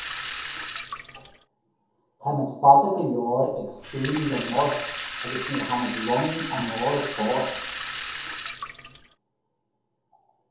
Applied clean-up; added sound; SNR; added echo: none; Sink (filling or washing) / Water tap, faucet; 5 dB; reverberation time 0.7 s.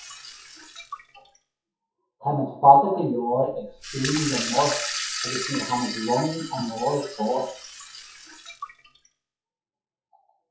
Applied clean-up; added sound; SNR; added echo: classical method WPE with log-MMSE.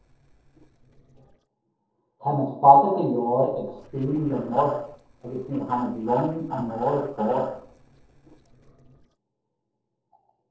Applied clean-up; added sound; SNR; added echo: neural separator model SepFormer DNS4.